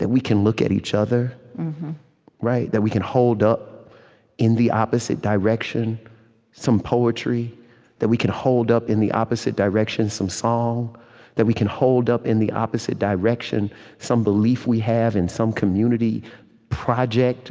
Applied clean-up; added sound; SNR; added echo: none; none; none; none.